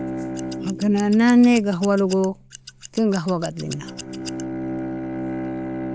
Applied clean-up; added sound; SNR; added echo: none; Scissors + Bowed string instrument; 9 dB; none.